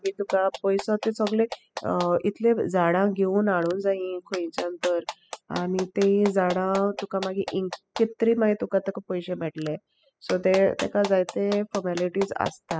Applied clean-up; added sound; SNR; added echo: classical method spectral subtraction.